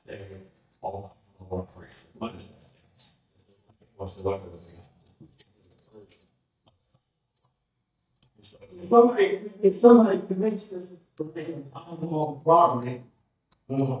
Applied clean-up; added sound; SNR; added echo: neural mask model DeepFilterNet 3.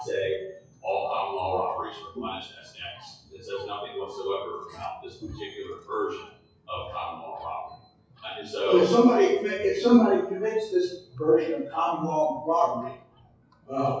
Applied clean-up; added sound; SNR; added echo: classical method WPE with log-MMSE.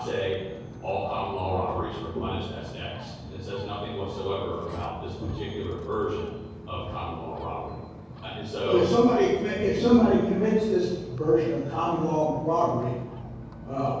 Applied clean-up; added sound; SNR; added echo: none; Ocean; 16 dB; reverberation time 1.3 s.